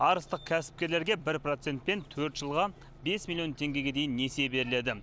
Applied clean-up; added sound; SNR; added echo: none; none; none; none.